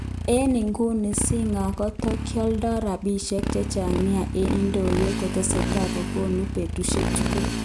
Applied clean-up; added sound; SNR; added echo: none; Motorcycle; 2 dB; none.